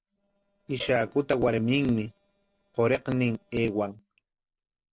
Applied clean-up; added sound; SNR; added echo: neural separator model SepFormer DNS4.